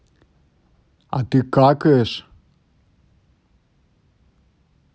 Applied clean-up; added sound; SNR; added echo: none; none; none; none.